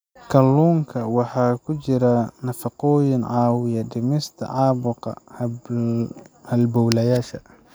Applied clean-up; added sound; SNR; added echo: none; none; none; none.